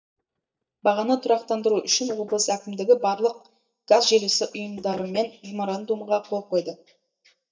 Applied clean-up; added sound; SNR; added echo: neural mask model DeepFilterNet 3.